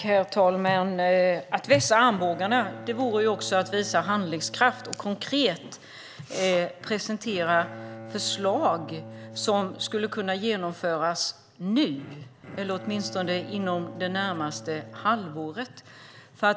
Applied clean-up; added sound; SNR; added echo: none; Bowed string instrument; 17 dB; none.